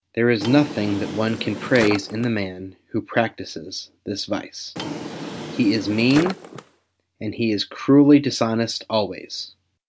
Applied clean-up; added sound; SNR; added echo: none; Drawer open or close; 11 dB; none.